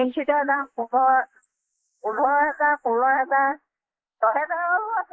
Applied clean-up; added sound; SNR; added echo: neural mask model Resemble Enhance denoiser.